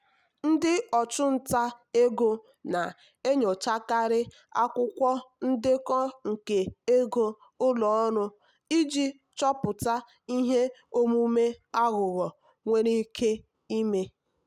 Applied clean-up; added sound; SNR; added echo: none; none; none; none.